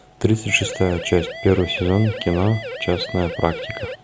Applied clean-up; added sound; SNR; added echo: none; Siren; 10 dB; none.